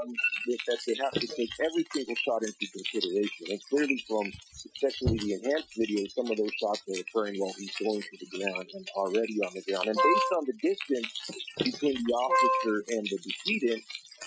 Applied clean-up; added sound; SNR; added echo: classical method Wiener filter.